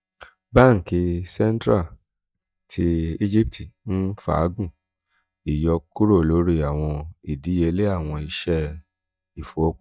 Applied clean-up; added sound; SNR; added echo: neural mask model DeepFilterNet 3.